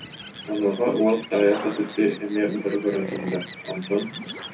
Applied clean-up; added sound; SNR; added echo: none; Bird; 10 dB; reverberation time 0.3 s.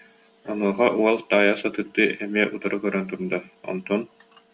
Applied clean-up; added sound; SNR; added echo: none; none; none; none.